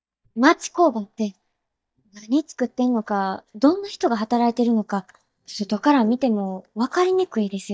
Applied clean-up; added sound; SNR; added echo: neural mask model DeepFilterNet 3.